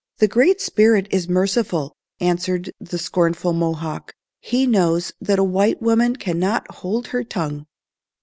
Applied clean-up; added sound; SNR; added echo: none; none; none; none.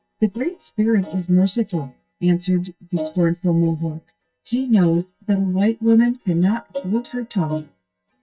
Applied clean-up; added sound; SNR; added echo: neural mask model DeepFilterNet 3.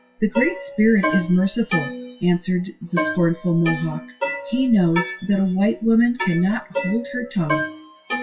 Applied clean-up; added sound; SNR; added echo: classical method WPE with log-MMSE.